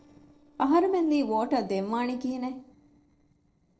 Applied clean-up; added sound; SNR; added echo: neural separator model SepFormer DNS4.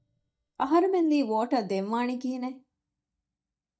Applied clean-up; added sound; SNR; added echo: neural mask model DeepFilterNet 3.